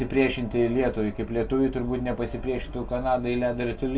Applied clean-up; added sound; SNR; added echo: none; none; none; reverberation time 0.2 s.